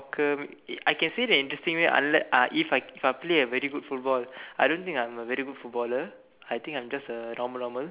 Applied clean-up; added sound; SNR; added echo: none; none; none; none.